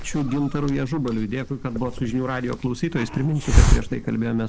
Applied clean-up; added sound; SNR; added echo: none; Hiss; 0 dB; none.